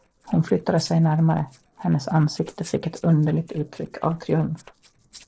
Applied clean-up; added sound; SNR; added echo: neural separator model SepFormer DNS4.